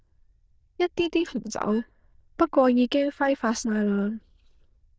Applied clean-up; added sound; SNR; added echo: neural diffusion model UNIVERSE++.